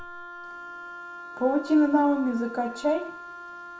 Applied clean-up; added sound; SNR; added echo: none; Wind instrument, woodwind instrument; 14 dB; reverberation time 0.5 s.